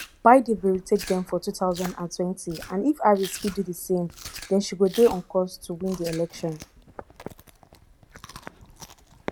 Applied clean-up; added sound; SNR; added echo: none; Chewing, mastication; 19 dB; none.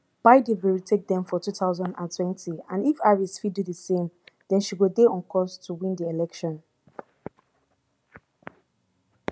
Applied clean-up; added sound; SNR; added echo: none; none; none; none.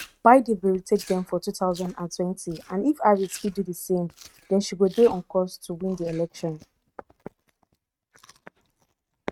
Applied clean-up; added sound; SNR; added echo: neural mask model RNNoise.